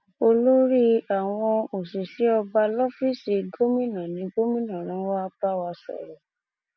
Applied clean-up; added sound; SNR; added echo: none; none; none; none.